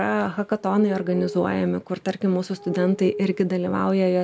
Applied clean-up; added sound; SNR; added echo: none; Glass; 13 dB; none.